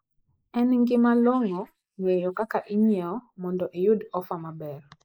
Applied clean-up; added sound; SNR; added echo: neural mask model Resemble Enhance denoiser.